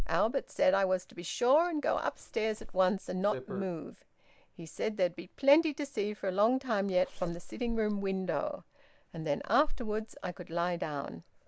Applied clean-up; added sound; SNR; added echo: neural mask model Resemble Enhance denoiser.